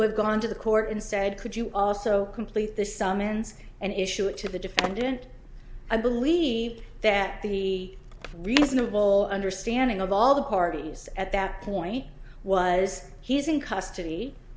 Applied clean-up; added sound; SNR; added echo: none; Skateboard; 12 dB; none.